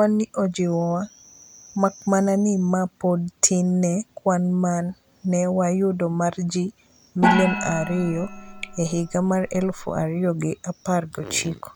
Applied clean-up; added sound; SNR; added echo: none; Gong; 4 dB; none.